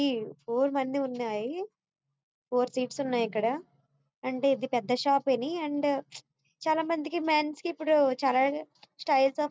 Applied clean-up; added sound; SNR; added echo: none; none; none; none.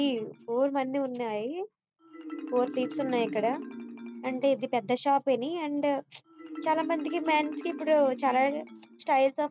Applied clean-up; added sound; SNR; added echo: none; Marimba, xylophone; 12 dB; none.